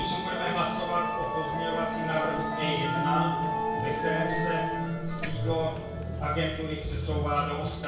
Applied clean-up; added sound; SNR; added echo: none; Musical instrument; -1 dB; reverberation time 0.6 s.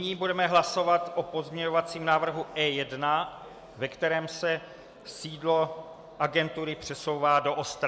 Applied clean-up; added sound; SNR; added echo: none; none; none; none.